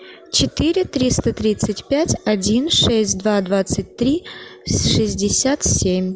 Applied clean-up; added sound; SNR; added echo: none; none; none; none.